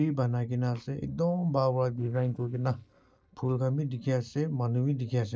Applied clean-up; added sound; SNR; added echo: neural separator model SepFormer DNS4.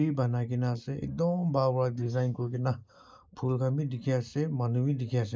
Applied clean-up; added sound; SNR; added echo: neural mask model Resemble Enhance denoiser.